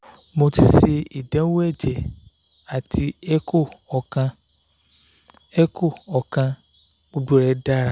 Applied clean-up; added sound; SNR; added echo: none; none; none; none.